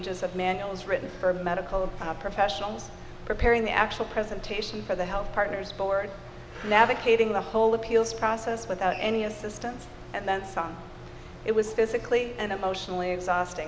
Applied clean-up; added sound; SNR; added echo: none; none; none; none.